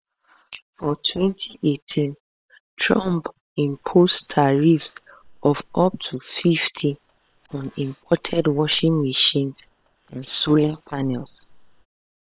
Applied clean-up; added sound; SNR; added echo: neural separator model SepFormer WHAM!.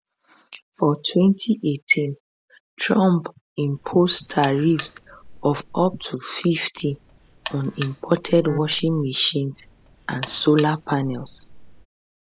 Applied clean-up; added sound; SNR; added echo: none; Alarm; 17 dB; none.